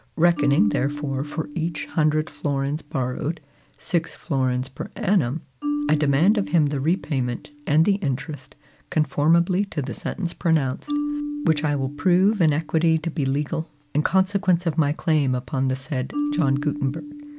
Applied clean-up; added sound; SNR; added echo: none; Marimba, xylophone; 10 dB; none.